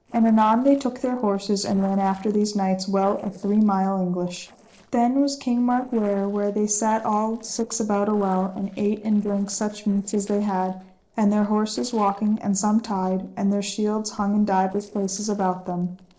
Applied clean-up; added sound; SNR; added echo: neural separator model SepFormer DNS4.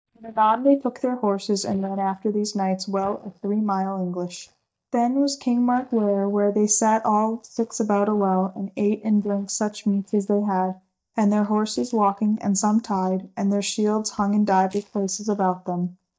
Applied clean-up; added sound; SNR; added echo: neural mask model DeepFilterNet 3.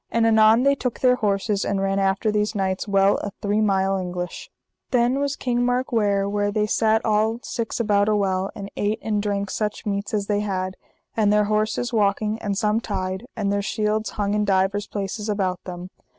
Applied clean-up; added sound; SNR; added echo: none; none; none; none.